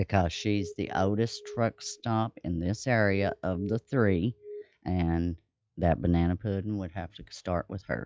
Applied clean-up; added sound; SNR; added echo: classical method log-MMSE.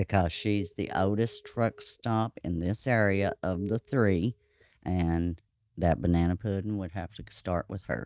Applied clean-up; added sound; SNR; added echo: neural mask model DeepFilterNet 3.